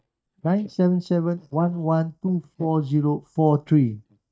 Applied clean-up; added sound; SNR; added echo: neural mask model DeepFilterNet 3.